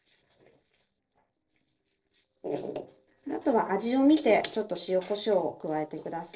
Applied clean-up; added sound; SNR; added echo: neural separator model SepFormer DNS4.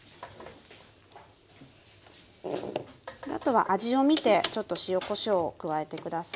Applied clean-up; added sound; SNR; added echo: none; none; none; none.